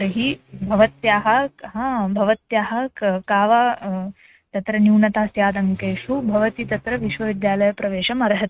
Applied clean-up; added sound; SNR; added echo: neural mask model RNNoise.